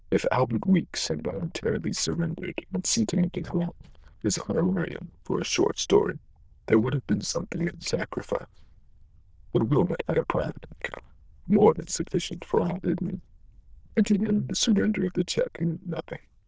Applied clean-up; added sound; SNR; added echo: neural diffusion model UNIVERSE++.